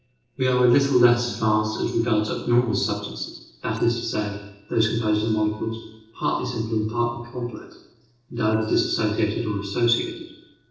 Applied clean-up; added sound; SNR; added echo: neural separator model SepFormer DNS4.